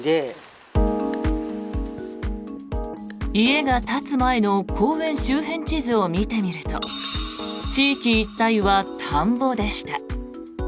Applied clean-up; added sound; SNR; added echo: none; none; none; none.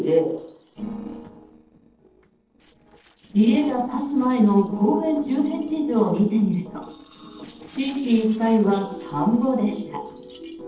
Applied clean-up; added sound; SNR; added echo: neural separator model SepFormer DNS4.